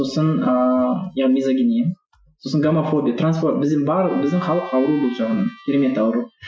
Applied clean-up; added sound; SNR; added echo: classical method Wiener filter.